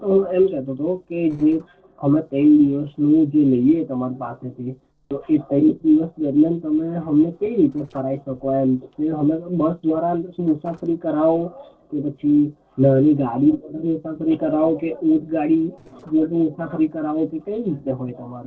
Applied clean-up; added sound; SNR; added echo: neural separator model SepFormer DNS4.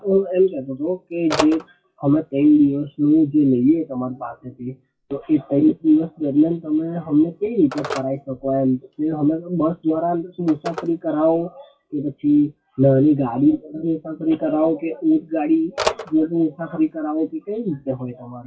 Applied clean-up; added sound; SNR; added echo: classical method WPE with log-MMSE.